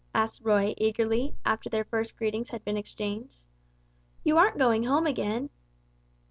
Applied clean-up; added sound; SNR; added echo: none; none; none; none.